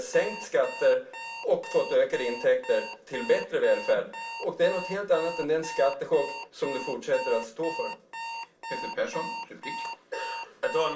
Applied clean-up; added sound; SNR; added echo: none; Alarm; 11 dB; reverberation time 0.3 s.